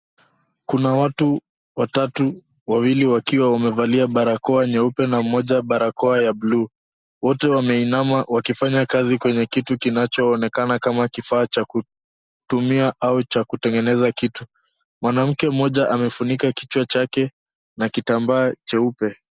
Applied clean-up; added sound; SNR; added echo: none; none; none; none.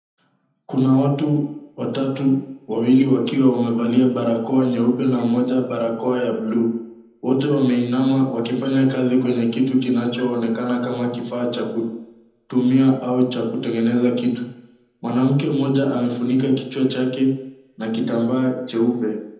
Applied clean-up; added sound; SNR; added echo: none; none; none; reverberation time 0.8 s.